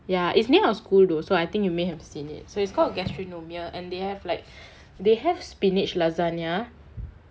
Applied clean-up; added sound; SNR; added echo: none; none; none; none.